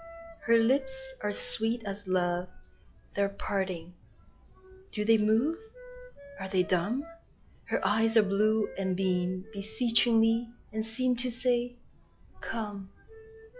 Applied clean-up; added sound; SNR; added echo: classical method log-MMSE.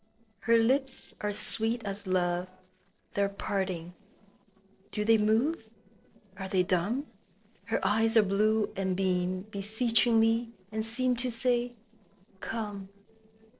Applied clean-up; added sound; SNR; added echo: neural separator model SepFormer DNS4.